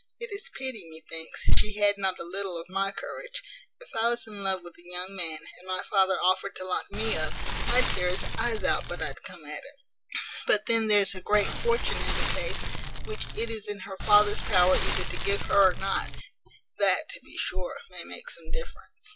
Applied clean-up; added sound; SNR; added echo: none; Fire; 2 dB; none.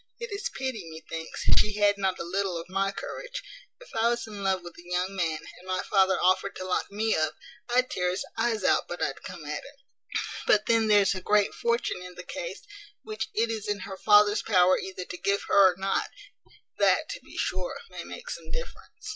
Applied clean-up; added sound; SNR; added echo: none; none; none; none.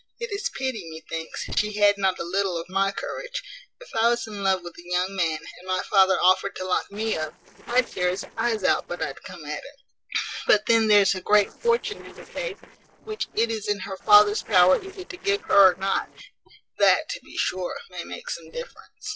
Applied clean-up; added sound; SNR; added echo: neural separator model SepFormer DNS4.